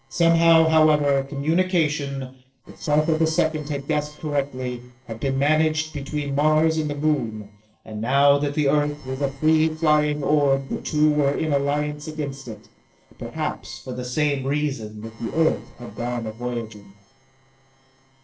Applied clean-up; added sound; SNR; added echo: neural separator model SepFormer DNS4.